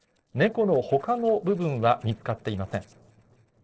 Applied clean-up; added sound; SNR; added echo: neural separator model SepFormer DNS4.